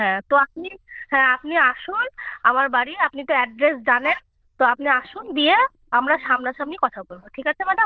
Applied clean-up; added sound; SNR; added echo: neural diffusion model UNIVERSE++.